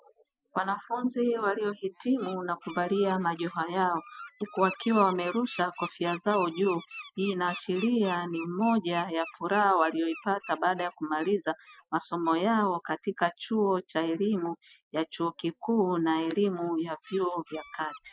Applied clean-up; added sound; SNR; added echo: classical method Wiener filter.